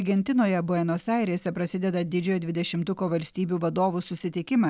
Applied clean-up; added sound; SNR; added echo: none; none; none; none.